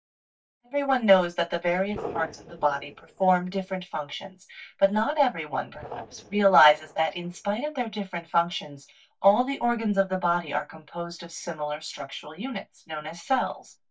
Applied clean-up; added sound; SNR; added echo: neural mask model DeepFilterNet 3.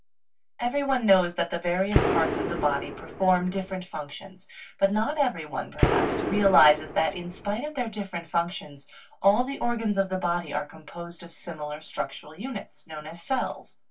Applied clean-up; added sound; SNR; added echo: none; Gunshot, gunfire; 1 dB; reverberation time 0.1 s.